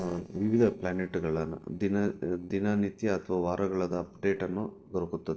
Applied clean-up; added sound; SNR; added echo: neural separator model SepFormer DNS4.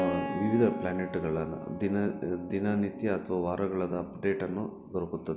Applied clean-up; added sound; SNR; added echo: none; Keyboard (musical); 10 dB; none.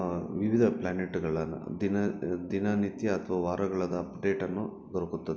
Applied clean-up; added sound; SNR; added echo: none; none; none; none.